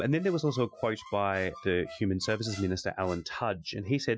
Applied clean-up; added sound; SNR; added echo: classical method Wiener filter.